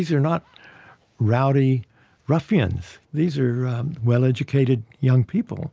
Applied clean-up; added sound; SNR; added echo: none; none; none; none.